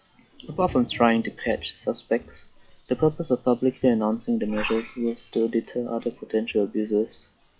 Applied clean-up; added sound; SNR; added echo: classical method log-MMSE.